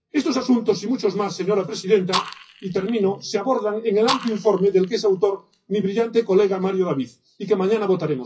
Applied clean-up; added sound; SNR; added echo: classical method WPE with log-MMSE.